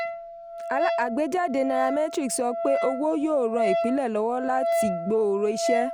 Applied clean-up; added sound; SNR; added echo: none; Wind instrument, woodwind instrument; 3 dB; none.